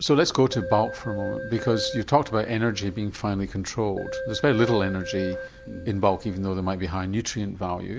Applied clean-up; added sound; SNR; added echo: none; Keyboard (musical); 11 dB; none.